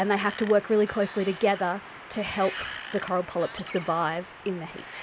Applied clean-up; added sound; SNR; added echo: none; Wind; 13 dB; none.